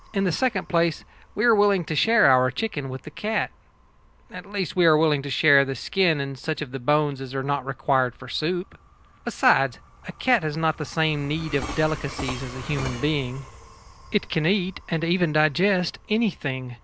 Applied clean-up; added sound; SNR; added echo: none; Train; 17 dB; none.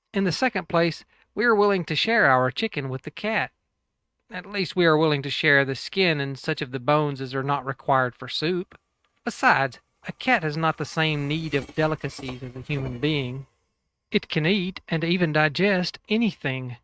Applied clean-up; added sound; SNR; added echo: neural mask model RNNoise.